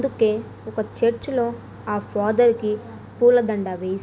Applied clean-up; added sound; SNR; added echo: none; none; none; none.